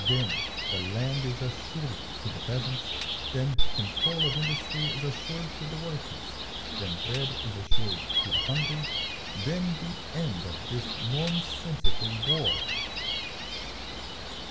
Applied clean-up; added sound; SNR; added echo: none; Gull, seagull; -5 dB; reverberation time 1.0 s.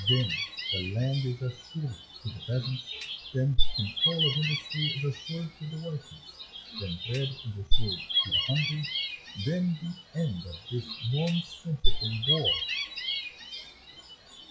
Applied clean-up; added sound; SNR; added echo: classical method WPE with log-MMSE.